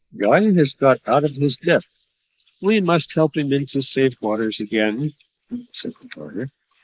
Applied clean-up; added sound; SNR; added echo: neural mask model Resemble Enhance denoiser.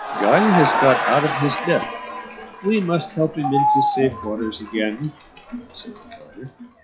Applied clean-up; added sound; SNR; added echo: classical method log-MMSE.